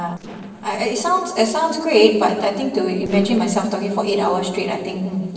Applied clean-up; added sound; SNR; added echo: neural separator model SepFormer DNS4.